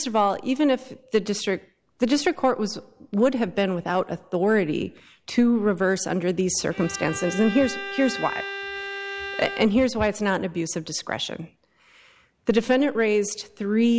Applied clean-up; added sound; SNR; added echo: none; Bowed string instrument; 10 dB; none.